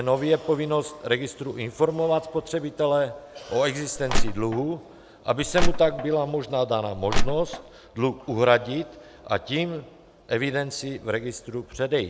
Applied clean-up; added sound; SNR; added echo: none; Crushing; -4 dB; none.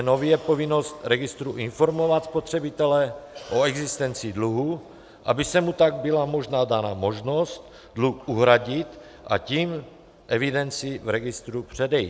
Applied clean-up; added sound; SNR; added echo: none; none; none; none.